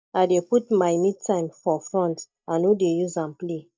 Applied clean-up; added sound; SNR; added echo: neural mask model DeepFilterNet 3.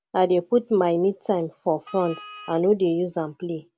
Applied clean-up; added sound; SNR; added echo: none; Wind instrument, woodwind instrument; 19 dB; none.